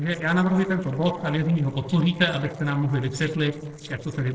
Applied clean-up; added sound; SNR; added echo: neural separator model SepFormer DNS4.